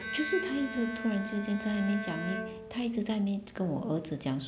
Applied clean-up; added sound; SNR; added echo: none; Bowed string instrument; 8 dB; none.